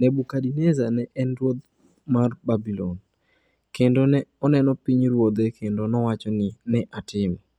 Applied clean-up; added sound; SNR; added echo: none; none; none; none.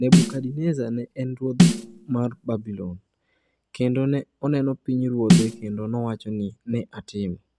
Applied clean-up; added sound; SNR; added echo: none; Snare drum; -4 dB; none.